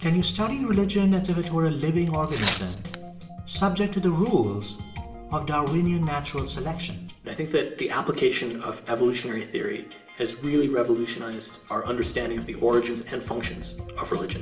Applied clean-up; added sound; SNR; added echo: none; Tearing; 8 dB; reverberation time 0.8 s.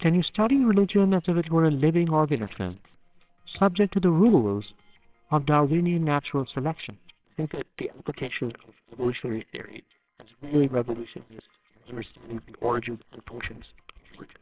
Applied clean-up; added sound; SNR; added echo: neural separator model SepFormer WHAMR!.